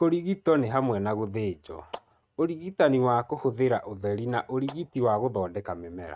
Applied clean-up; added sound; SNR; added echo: neural mask model RNNoise.